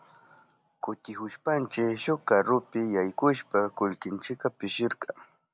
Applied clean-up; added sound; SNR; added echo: none; none; none; none.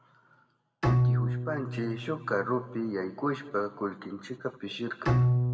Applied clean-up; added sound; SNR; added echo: none; Bowed string instrument; -4 dB; reverberation time 1.1 s.